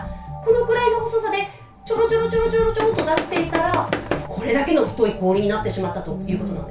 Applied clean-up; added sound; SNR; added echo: none; Tools; 5 dB; reverberation time 0.3 s.